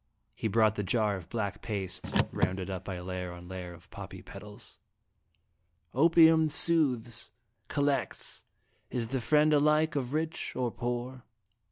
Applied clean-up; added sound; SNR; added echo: none; Car; 5 dB; none.